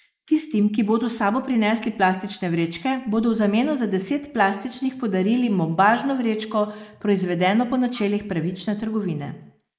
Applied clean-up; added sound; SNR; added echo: neural mask model Resemble Enhance denoiser.